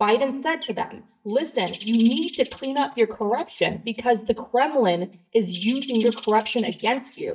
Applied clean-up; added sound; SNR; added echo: neural mask model DeepFilterNet 3.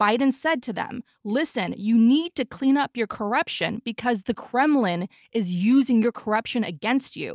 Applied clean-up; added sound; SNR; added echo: none; none; none; none.